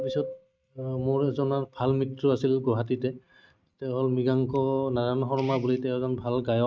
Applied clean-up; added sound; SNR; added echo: neural mask model RNNoise.